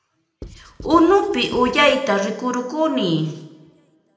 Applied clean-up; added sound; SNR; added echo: none; Writing; 19 dB; reverberation time 0.7 s.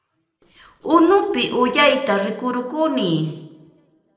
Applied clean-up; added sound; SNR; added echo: neural separator model SepFormer DNS4.